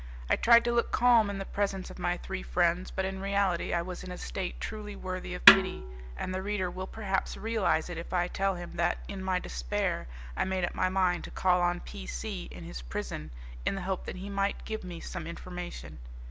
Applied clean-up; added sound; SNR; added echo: none; Snare drum; -2 dB; none.